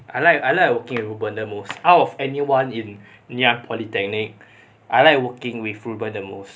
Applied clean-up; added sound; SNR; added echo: none; none; none; none.